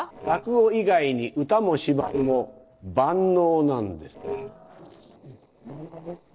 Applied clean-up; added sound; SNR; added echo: neural separator model SepFormer DNS4.